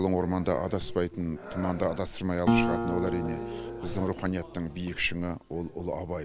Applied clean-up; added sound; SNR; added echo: none; Acoustic guitar; 1 dB; none.